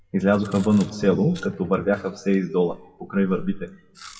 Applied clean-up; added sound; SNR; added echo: classical method WPE with log-MMSE.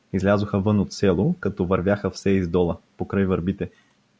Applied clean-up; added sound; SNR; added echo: none; none; none; none.